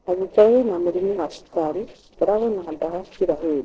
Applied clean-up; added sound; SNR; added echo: neural separator model SepFormer DNS4.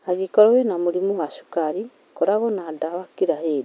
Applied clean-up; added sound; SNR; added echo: none; none; none; none.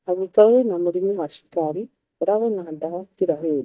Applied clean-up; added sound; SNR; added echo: neural mask model DeepFilterNet 3.